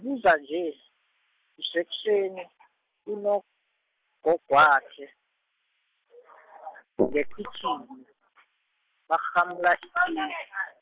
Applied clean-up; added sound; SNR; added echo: neural mask model Resemble Enhance denoiser.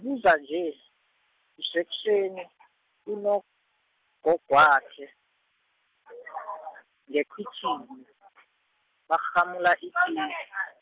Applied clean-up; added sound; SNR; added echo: none; none; none; none.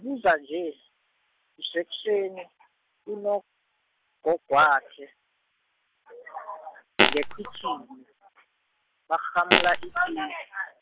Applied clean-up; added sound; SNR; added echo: none; Fart; -5 dB; none.